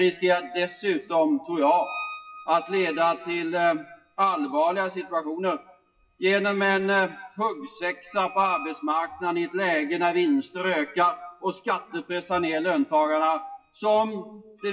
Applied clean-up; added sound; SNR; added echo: classical method WPE with log-MMSE.